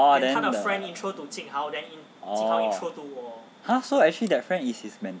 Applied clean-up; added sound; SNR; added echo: none; none; none; none.